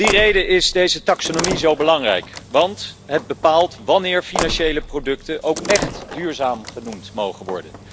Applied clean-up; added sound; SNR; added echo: none; Slam; 9 dB; none.